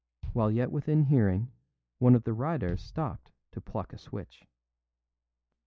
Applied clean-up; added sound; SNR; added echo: classical method log-MMSE.